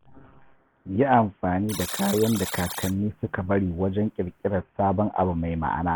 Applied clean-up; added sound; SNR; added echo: none; Alarm; 12 dB; none.